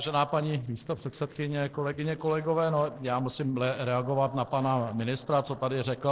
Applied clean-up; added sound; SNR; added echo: neural separator model SepFormer DNS4.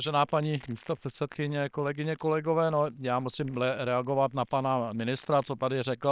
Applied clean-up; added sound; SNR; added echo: neural separator model SepFormer WHAM!.